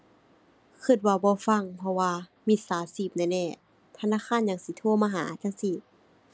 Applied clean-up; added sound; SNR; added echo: none; none; none; none.